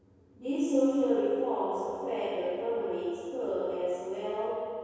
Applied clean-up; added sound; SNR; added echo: none; none; none; reverberation time 2.2 s.